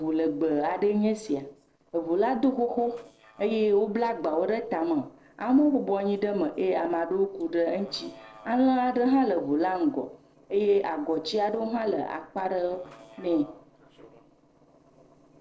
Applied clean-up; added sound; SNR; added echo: neural separator model SepFormer DNS4.